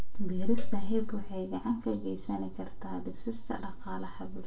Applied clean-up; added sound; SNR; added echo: neural separator model SepFormer DNS4.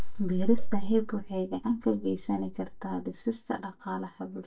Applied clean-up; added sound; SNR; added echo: neural mask model DeepFilterNet 3.